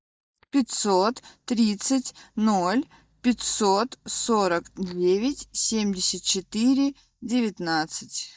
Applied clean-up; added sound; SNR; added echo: neural mask model DeepFilterNet 3.